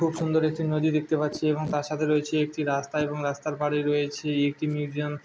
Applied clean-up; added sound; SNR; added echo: none; Packing tape, duct tape; 20 dB; none.